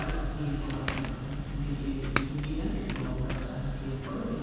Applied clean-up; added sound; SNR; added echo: none; Crack / Crackle; 0 dB; reverberation time 2.1 s.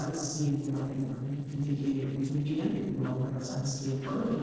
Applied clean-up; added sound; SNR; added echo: neural separator model SepFormer DNS4.